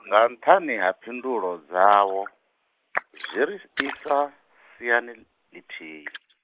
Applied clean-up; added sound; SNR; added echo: neural mask model Resemble Enhance denoiser.